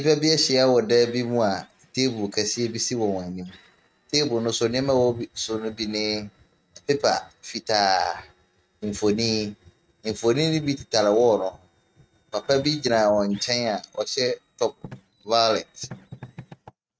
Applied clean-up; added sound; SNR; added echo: neural mask model RNNoise.